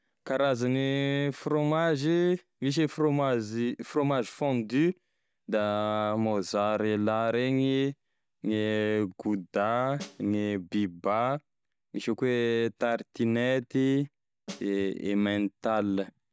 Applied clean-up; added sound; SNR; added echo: none; Snare drum; 18 dB; none.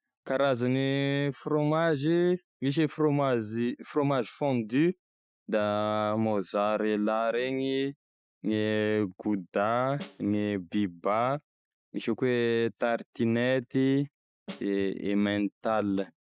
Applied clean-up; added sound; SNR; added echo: classical method Wiener filter.